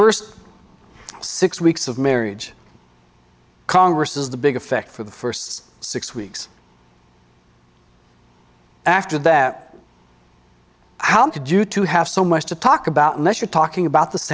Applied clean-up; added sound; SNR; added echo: none; none; none; none.